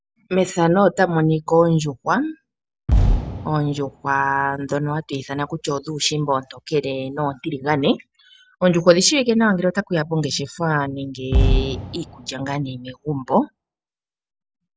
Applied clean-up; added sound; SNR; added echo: none; Fireworks; 2 dB; none.